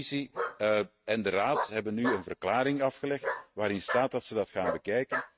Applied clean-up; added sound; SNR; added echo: neural mask model RNNoise.